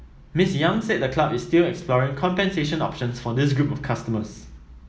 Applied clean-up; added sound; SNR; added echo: none; none; none; none.